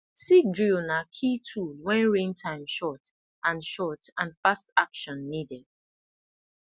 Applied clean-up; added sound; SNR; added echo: none; none; none; none.